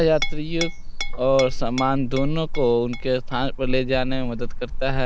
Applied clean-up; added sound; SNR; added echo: none; Chink, clink; 1 dB; none.